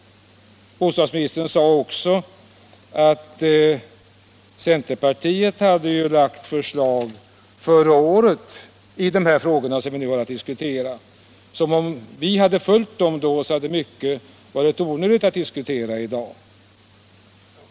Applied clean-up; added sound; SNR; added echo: none; none; none; none.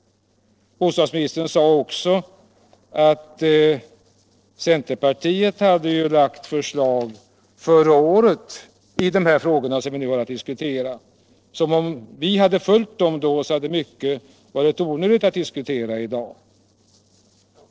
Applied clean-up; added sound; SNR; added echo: neural separator model SepFormer DNS4.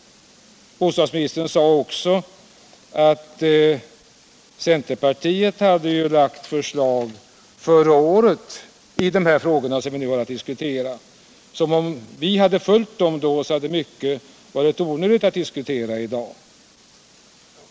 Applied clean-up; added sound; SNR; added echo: neural mask model Resemble Enhance denoiser.